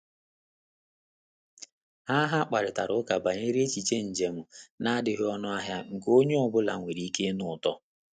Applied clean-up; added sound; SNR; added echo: neural mask model DeepFilterNet 3.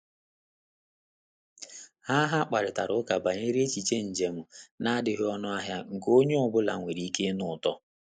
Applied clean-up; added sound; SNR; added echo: neural mask model Resemble Enhance denoiser.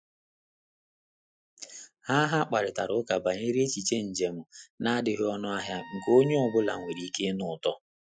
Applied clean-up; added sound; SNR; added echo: classical method Wiener filter.